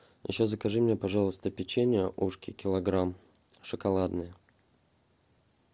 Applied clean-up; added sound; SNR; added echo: none; none; none; none.